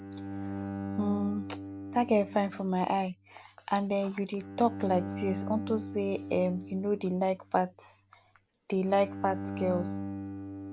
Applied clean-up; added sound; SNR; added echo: none; Bowed string instrument; 8 dB; none.